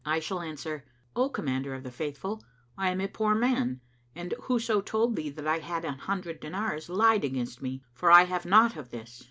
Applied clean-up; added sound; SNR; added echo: none; none; none; none.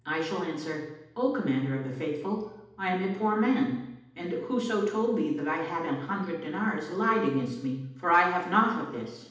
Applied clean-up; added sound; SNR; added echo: none; none; none; reverberation time 0.8 s.